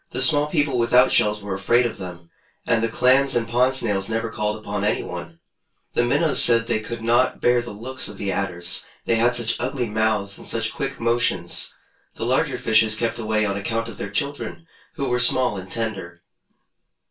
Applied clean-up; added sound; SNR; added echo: none; none; none; reverberation time 0.2 s.